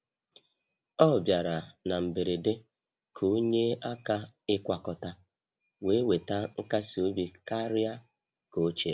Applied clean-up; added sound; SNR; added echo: none; none; none; none.